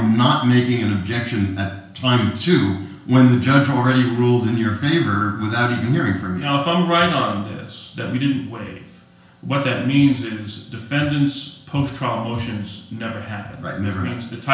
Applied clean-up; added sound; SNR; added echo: none; none; none; reverberation time 0.5 s.